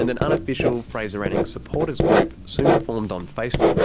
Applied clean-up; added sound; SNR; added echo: none; Writing; -4 dB; none.